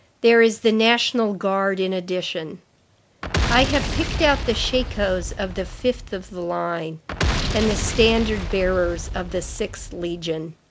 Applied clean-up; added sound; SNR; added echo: none; Boom; 4 dB; none.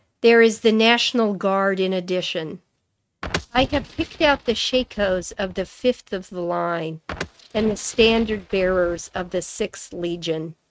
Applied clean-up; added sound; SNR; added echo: neural mask model RNNoise.